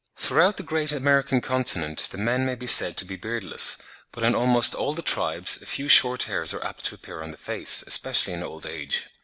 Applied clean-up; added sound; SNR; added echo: none; none; none; none.